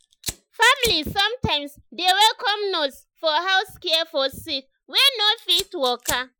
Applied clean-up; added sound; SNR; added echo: classical method Wiener filter.